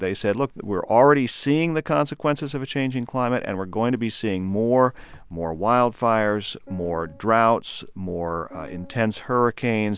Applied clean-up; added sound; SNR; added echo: none; Piano; 20 dB; none.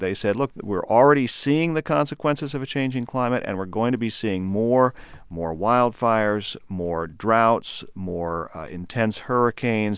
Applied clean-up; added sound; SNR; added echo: none; none; none; none.